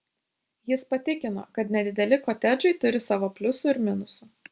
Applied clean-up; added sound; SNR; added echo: none; none; none; none.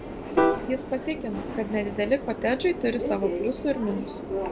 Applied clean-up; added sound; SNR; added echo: none; Subway, metro, underground + Piano; 1 dB; none.